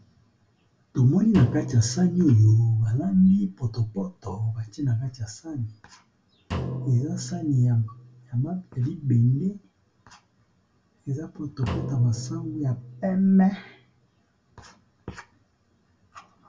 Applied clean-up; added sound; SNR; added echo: none; Drum; 14 dB; reverberation time 0.2 s.